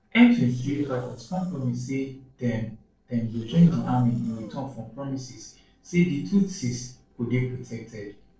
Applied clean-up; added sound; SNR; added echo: neural separator model SepFormer DNS4.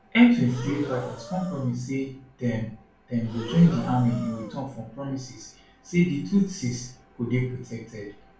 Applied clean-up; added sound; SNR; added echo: none; Breathing; 13 dB; reverberation time 0.3 s.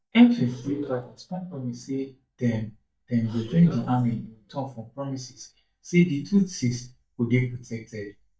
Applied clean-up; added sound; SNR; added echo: neural mask model DeepFilterNet 3.